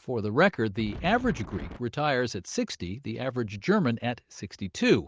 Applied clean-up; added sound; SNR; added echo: none; Wind; 12 dB; none.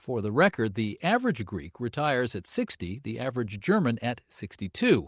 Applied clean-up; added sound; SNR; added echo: none; none; none; none.